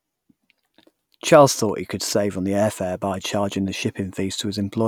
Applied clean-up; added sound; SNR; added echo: none; none; none; none.